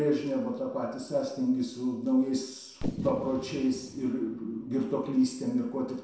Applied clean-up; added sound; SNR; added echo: none; Fireworks; 13 dB; reverberation time 0.7 s.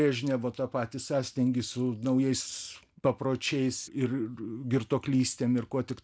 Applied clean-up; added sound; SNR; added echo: none; none; none; none.